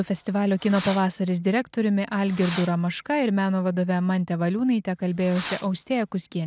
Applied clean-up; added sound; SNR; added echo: none; Fireworks; 11 dB; none.